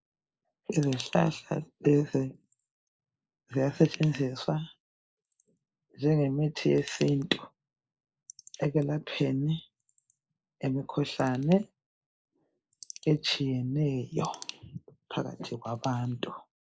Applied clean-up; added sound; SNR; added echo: neural mask model Resemble Enhance denoiser.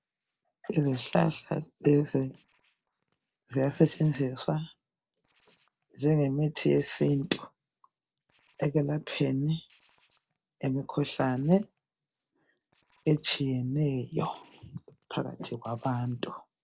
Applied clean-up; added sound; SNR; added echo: neural separator model SepFormer DNS4.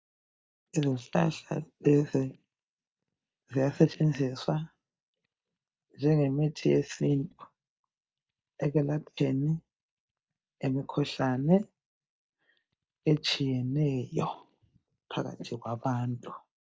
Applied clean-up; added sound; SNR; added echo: neural mask model DeepFilterNet 3.